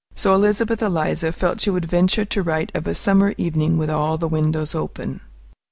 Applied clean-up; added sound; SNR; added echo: none; none; none; none.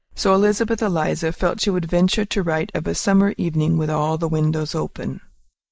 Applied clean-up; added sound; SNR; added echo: neural mask model Resemble Enhance denoiser.